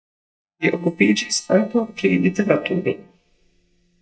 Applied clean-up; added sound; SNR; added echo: neural mask model DeepFilterNet 3.